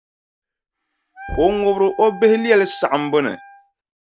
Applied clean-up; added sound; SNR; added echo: none; Knock / Wood + Wind instrument, woodwind instrument; 15 dB; none.